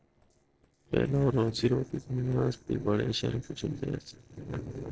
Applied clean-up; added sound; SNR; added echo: neural separator model SepFormer DNS4.